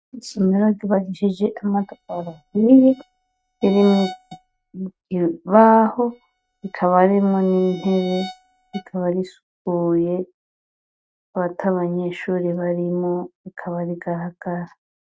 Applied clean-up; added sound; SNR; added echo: neural mask model RNNoise.